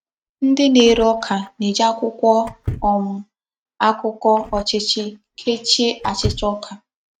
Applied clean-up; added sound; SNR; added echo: neural mask model RNNoise.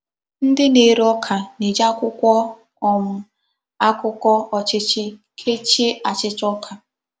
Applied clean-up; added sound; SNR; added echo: none; none; none; none.